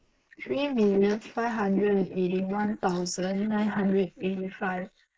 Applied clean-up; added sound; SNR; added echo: neural mask model Resemble Enhance denoiser.